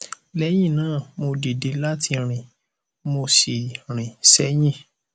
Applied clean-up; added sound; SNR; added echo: none; none; none; none.